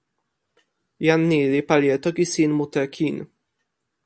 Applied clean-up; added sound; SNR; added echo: none; none; none; none.